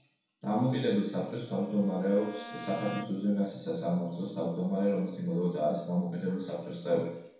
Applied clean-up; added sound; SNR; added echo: none; Bowed string instrument; 16 dB; reverberation time 2.1 s.